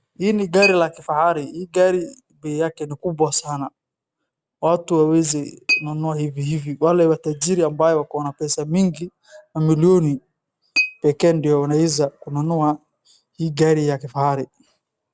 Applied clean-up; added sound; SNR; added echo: none; Chink, clink; 13 dB; none.